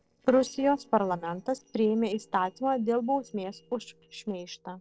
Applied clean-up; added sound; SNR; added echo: neural separator model SepFormer DNS4.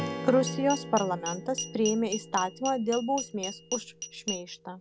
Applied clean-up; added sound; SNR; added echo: none; Glass + Strum; 8 dB; none.